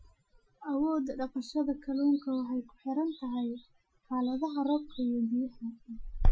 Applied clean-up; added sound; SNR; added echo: classical method Wiener filter.